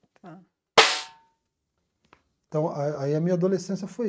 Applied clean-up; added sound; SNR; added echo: neural mask model RNNoise.